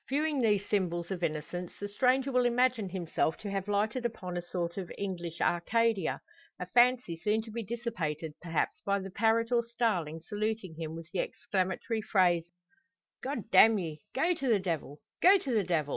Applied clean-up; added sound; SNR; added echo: none; none; none; none.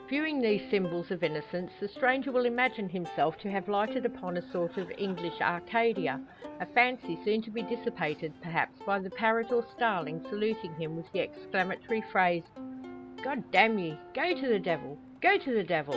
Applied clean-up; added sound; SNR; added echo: none; Plucked string instrument; 14 dB; none.